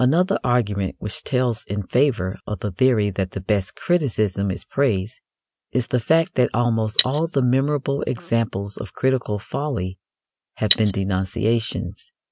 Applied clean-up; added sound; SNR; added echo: neural mask model RNNoise.